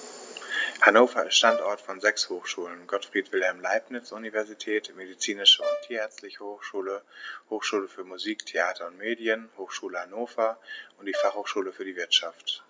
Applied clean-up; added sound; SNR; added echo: none; Brass instrument; 8 dB; none.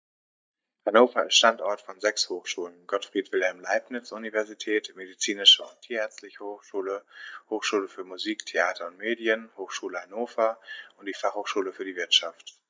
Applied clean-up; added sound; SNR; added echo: neural mask model DeepFilterNet 3.